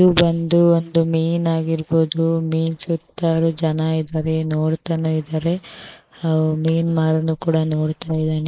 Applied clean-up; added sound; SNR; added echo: neural mask model Resemble Enhance denoiser.